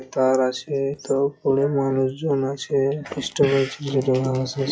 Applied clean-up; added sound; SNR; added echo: classical method log-MMSE.